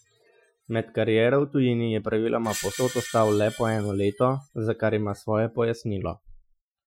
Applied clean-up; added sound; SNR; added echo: classical method Wiener filter.